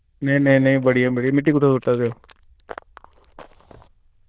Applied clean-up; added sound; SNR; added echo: neural diffusion model UNIVERSE++.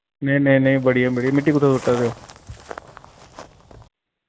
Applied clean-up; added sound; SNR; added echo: none; Walk, footsteps; 17 dB; none.